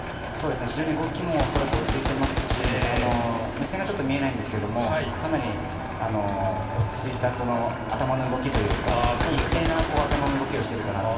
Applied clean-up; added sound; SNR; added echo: none; Gunshot, gunfire; 5 dB; reverberation time 2.4 s.